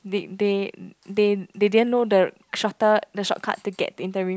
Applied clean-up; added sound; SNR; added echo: none; none; none; none.